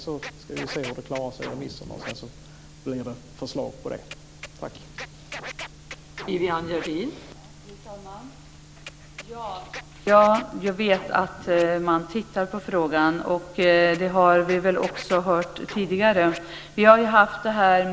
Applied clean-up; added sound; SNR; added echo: none; Scratching (performance technique); 18 dB; none.